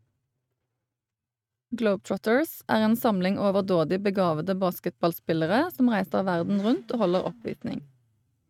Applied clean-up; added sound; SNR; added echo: neural mask model RNNoise.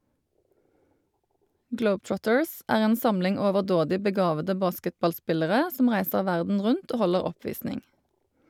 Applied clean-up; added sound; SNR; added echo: none; none; none; none.